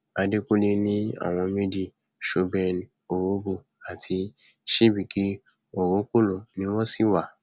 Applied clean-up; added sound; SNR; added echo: none; none; none; none.